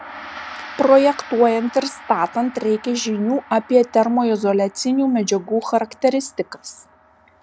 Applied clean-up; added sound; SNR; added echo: none; Gong; 20 dB; none.